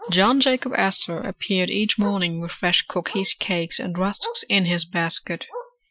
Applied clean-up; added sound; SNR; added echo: classical method Wiener filter.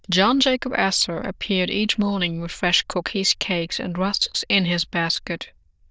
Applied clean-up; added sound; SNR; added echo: neural diffusion model UNIVERSE++.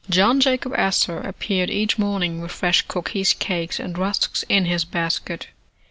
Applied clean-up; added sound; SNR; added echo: none; none; none; none.